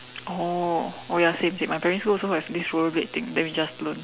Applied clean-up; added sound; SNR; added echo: none; none; none; none.